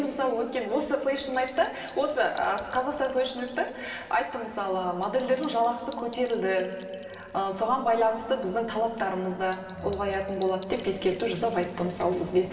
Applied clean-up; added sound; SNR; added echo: none; Chink, clink; 18 dB; reverberation time 2.4 s.